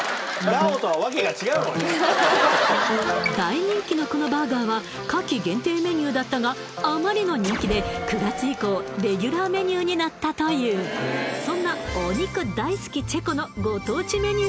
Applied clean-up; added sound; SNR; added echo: none; none; none; none.